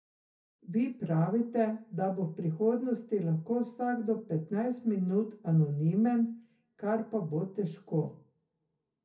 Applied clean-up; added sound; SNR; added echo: none; none; none; reverberation time 0.3 s.